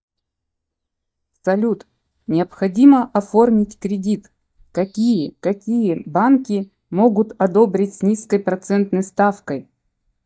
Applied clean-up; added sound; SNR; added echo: neural mask model DeepFilterNet 3.